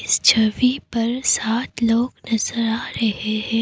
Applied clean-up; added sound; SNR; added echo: none; none; none; none.